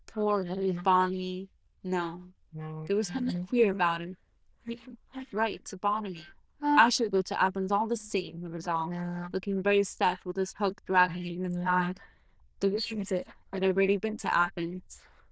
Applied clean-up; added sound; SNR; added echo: neural diffusion model UNIVERSE++.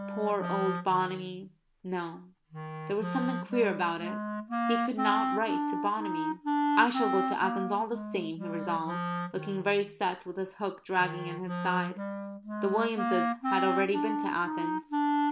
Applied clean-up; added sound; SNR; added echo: none; Wind instrument, woodwind instrument; 1 dB; none.